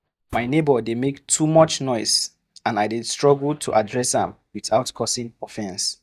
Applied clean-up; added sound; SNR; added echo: neural mask model DeepFilterNet 3.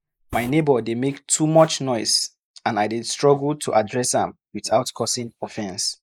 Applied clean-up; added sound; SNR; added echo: neural mask model Resemble Enhance denoiser.